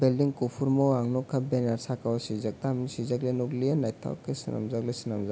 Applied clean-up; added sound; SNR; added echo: none; none; none; none.